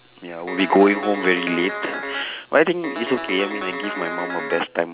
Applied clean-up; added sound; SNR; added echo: none; Guitar; 7 dB; none.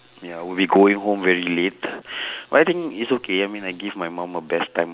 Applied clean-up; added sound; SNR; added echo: none; none; none; none.